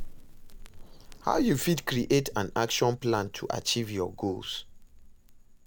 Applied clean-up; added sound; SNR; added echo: none; Crackle; 13 dB; none.